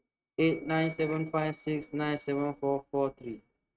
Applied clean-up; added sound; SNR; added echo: neural mask model RNNoise.